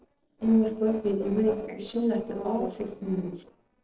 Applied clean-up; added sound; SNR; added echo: neural separator model SepFormer DNS4.